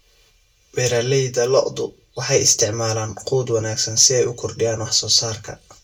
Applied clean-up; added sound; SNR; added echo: none; none; none; reverberation time 0.1 s.